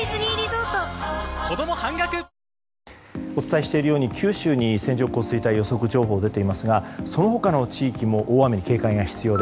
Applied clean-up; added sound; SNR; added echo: none; none; none; none.